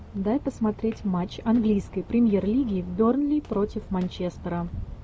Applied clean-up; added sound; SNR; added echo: none; Walk, footsteps; 17 dB; none.